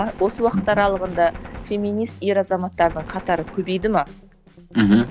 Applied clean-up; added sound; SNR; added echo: none; Gunshot, gunfire; 18 dB; none.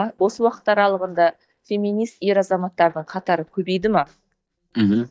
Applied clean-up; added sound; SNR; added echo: neural mask model DeepFilterNet 3.